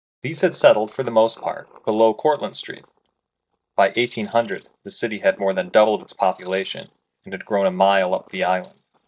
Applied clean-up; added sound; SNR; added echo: neural mask model DeepFilterNet 3.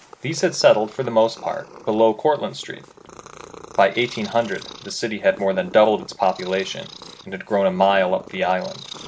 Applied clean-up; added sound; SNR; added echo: none; Purr; 20 dB; none.